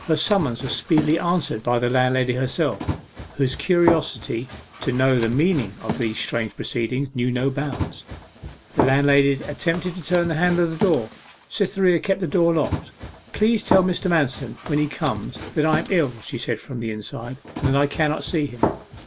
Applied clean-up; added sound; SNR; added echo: none; Run; 9 dB; none.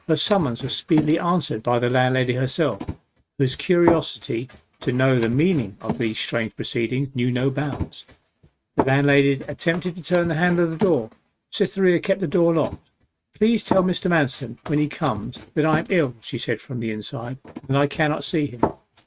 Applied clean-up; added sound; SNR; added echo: neural mask model RNNoise.